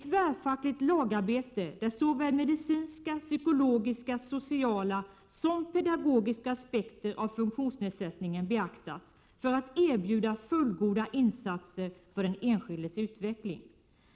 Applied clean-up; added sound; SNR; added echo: none; none; none; none.